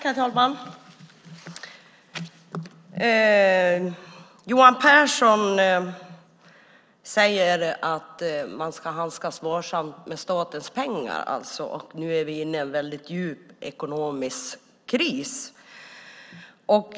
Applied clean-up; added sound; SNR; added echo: none; none; none; none.